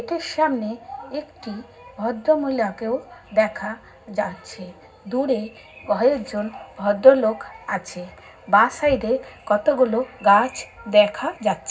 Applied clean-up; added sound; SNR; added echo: none; none; none; reverberation time 0.4 s.